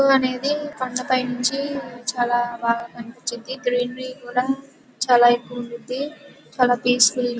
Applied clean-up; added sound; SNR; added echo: none; none; none; none.